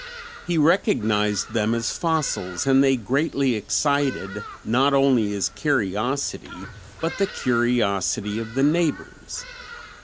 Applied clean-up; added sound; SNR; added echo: none; Bird vocalization, bird call, bird song; 17 dB; none.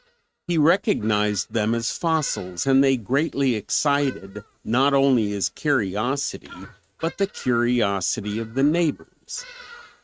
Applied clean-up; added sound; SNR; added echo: neural mask model RNNoise.